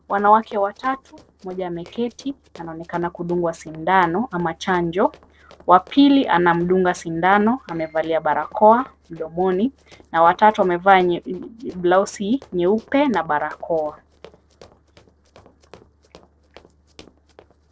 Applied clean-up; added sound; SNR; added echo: neural separator model SepFormer DNS4.